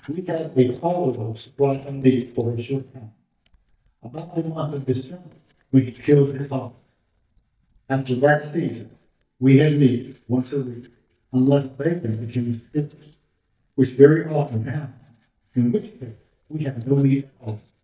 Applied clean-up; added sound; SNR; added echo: neural mask model DeepFilterNet 3.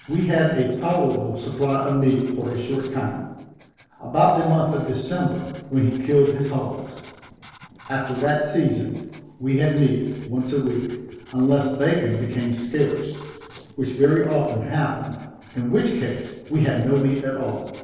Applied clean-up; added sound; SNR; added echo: neural separator model SepFormer DNS4.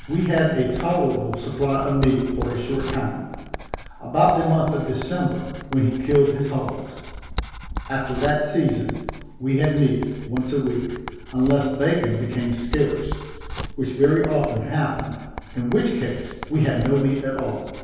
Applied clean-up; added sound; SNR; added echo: none; Writing; 12 dB; reverberation time 1.2 s.